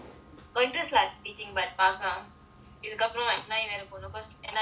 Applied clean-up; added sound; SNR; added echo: none; none; none; none.